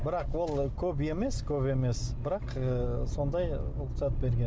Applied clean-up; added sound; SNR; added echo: none; none; none; none.